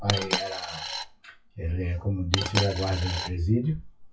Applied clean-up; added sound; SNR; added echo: classical method WPE with log-MMSE.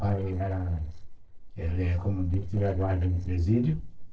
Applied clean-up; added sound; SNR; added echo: neural separator model SepFormer DNS4.